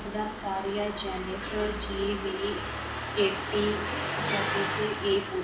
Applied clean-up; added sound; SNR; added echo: none; Engine starting; 3 dB; reverberation time 0.6 s.